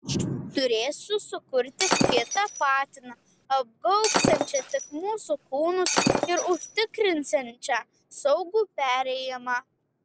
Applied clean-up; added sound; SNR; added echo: none; Shatter; 2 dB; none.